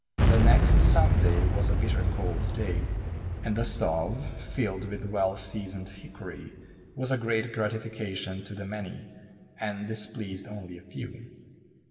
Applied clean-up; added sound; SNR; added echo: none; Boom; -4 dB; reverberation time 1.9 s.